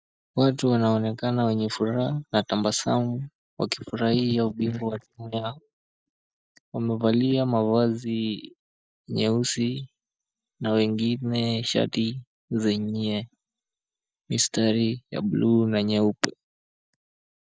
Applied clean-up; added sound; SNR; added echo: neural mask model DeepFilterNet 3.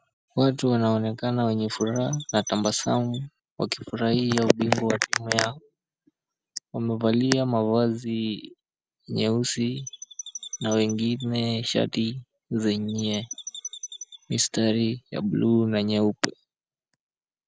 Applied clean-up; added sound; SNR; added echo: none; Chirp, tweet; 14 dB; none.